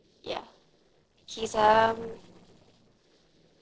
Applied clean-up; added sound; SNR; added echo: neural separator model SepFormer DNS4.